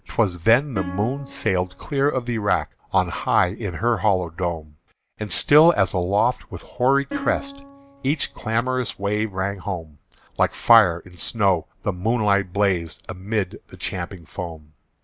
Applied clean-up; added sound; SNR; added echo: none; Plucked string instrument; 13 dB; none.